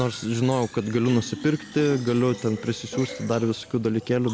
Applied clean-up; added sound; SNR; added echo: none; Fill (with liquid); 15 dB; none.